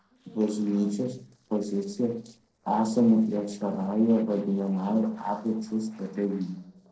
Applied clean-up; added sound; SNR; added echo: neural separator model SepFormer DNS4.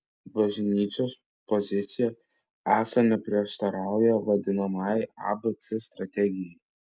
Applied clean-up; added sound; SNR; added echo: none; none; none; none.